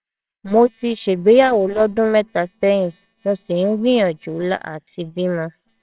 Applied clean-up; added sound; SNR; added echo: neural separator model SepFormer WHAMR!.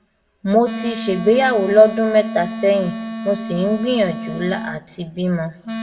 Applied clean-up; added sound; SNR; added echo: none; Wind instrument, woodwind instrument; 10 dB; reverberation time 1.1 s.